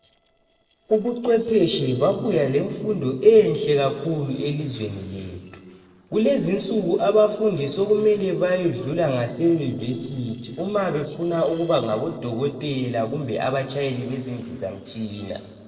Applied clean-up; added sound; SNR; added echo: neural separator model SepFormer DNS4.